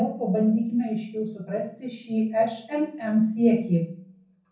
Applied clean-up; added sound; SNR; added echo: none; none; none; reverberation time 0.5 s.